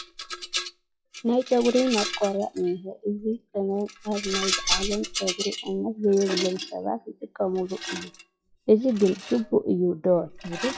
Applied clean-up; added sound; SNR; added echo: classical method WPE with log-MMSE.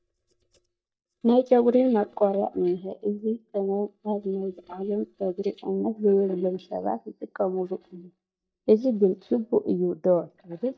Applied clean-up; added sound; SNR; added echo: neural mask model DeepFilterNet 3.